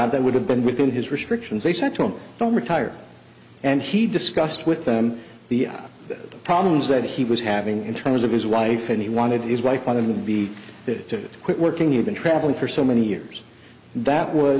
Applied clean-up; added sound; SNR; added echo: none; none; none; none.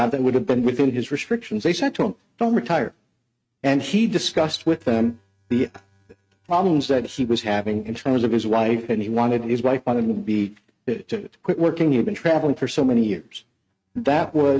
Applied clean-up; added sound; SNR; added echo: neural mask model RNNoise.